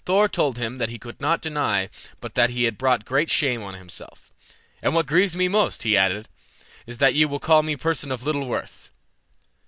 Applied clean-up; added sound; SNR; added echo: none; none; none; none.